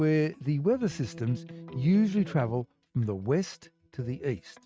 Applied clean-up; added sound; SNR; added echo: neural mask model RNNoise.